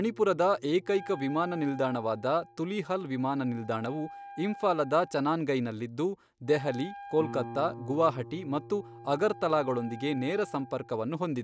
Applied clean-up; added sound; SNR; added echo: none; Guitar + Wind instrument, woodwind instrument; 16 dB; none.